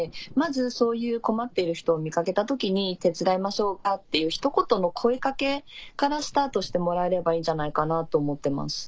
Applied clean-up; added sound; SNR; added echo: none; Thunder / Wind / Bird vocalization, bird call, bird song; 16 dB; none.